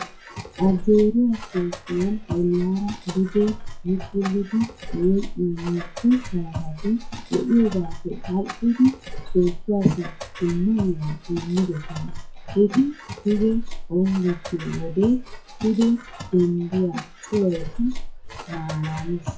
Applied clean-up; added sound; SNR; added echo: classical method WPE with log-MMSE.